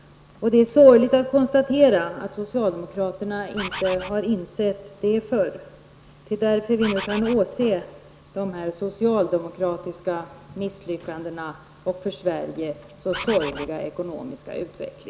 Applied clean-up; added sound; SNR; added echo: none; Bird; 10 dB; none.